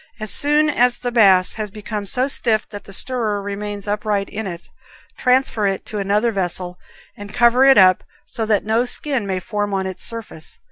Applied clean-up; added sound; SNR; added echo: none; none; none; none.